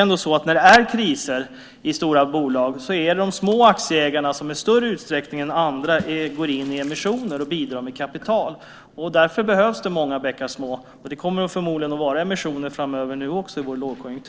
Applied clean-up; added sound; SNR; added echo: neural separator model SepFormer DNS4.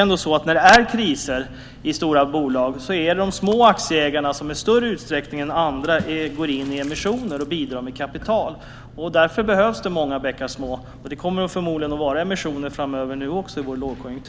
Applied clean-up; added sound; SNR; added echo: none; Water / Splash, splatter + Engine; 18 dB; none.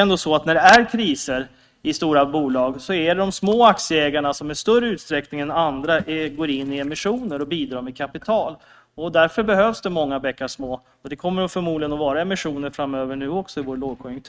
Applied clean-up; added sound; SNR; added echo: neural mask model RNNoise.